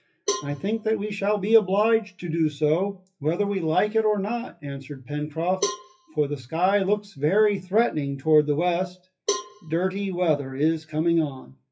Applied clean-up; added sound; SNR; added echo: classical method WPE with log-MMSE.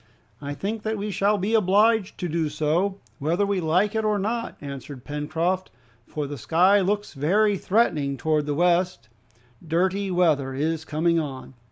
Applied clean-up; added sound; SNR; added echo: none; none; none; none.